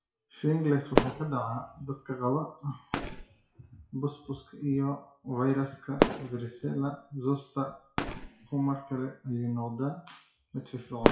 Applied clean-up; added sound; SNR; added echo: classical method WPE with log-MMSE.